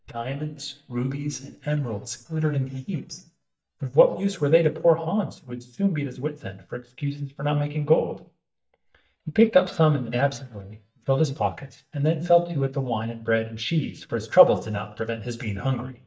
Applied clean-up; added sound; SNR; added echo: neural mask model DeepFilterNet 3.